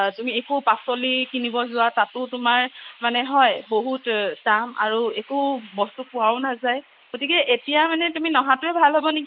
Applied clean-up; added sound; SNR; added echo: neural mask model Resemble Enhance denoiser.